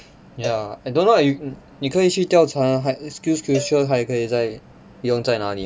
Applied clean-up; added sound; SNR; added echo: none; Cowbell; 17 dB; none.